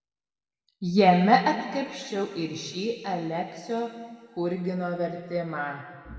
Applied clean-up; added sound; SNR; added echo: none; none; none; reverberation time 2.0 s.